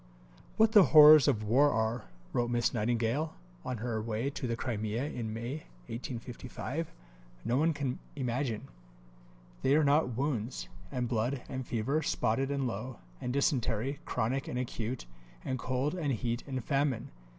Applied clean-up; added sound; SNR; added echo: none; none; none; none.